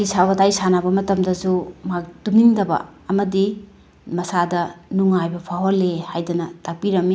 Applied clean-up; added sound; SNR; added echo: none; none; none; none.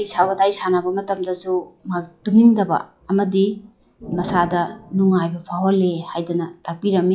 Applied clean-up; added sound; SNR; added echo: classical method log-MMSE.